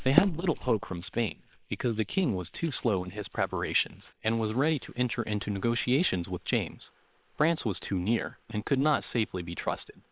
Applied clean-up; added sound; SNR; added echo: neural separator model SepFormer WHAM!.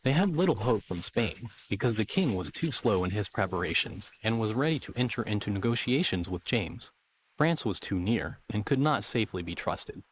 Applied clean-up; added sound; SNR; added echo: neural mask model Resemble Enhance denoiser.